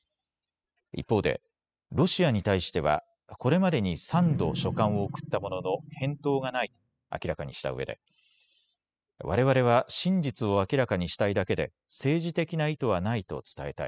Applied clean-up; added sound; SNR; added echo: classical method spectral subtraction.